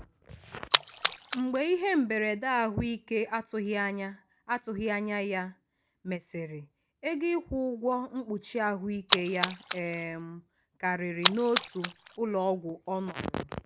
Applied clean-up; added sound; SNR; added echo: none; Splash, splatter; 0 dB; none.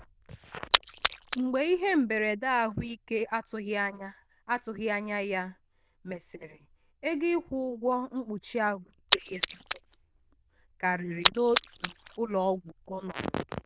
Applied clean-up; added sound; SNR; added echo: neural diffusion model UNIVERSE++.